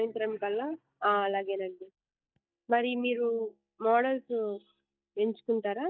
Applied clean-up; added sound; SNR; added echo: neural mask model DeepFilterNet 3.